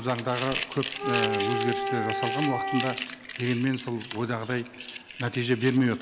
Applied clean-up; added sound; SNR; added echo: none; Crumpling, crinkling + Wind instrument, woodwind instrument; 4 dB; none.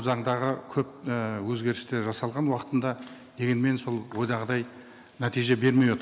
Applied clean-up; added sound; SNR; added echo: none; none; none; none.